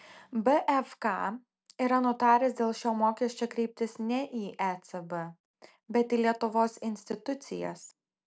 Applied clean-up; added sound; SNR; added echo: none; none; none; none.